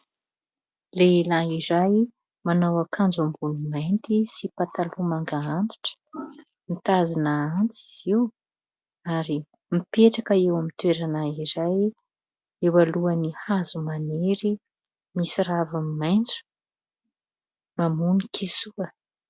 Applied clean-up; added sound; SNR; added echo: none; none; none; none.